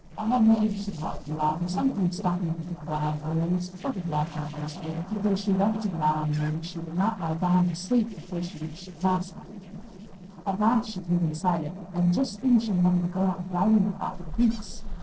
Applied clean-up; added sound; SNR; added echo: neural separator model SepFormer DNS4.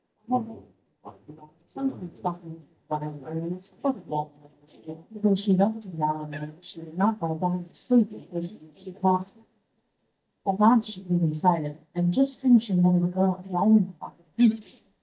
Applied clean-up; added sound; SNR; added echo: neural mask model DeepFilterNet 3.